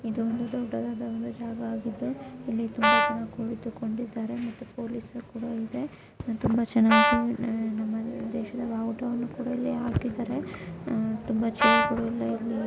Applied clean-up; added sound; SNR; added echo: none; Brass instrument; -3 dB; none.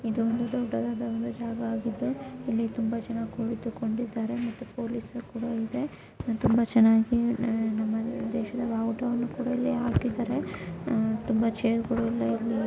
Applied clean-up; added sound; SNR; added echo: none; none; none; none.